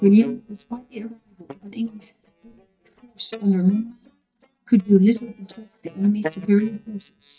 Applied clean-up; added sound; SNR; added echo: neural mask model DeepFilterNet 3.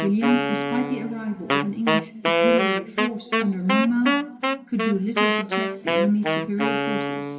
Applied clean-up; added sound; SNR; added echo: none; Wind instrument, woodwind instrument; -1 dB; reverberation time 2.3 s.